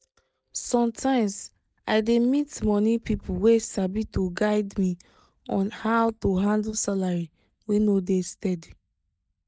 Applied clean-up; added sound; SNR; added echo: neural mask model DeepFilterNet 3.